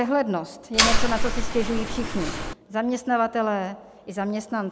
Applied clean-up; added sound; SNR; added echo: none; Mechanisms; -4 dB; none.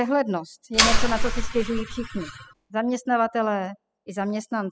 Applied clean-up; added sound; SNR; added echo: classical method spectral subtraction.